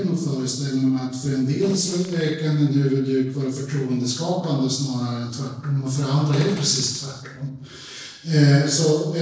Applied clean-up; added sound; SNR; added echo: neural separator model SepFormer DNS4.